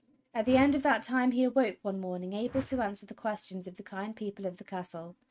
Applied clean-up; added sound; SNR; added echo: neural mask model RNNoise.